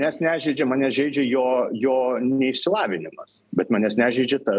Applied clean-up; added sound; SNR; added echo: none; none; none; none.